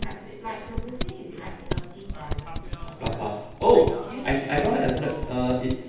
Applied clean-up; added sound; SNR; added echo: none; Typing; 6 dB; reverberation time 0.8 s.